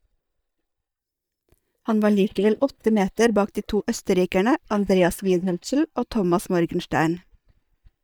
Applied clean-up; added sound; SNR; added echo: neural mask model DeepFilterNet 3.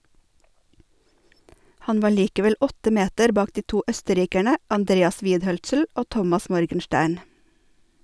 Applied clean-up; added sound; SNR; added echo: none; none; none; none.